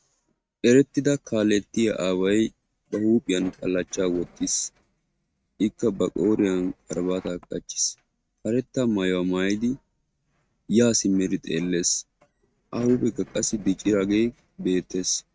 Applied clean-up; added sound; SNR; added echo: neural mask model RNNoise.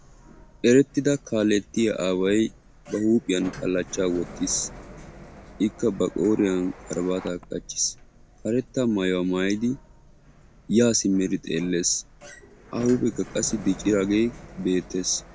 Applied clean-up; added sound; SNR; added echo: none; Sliding door; 19 dB; none.